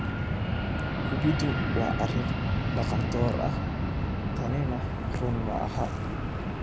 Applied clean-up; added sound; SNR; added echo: none; Fixed-wing aircraft, airplane; -4 dB; none.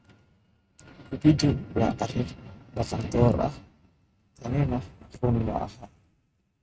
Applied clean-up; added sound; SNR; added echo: neural mask model RNNoise.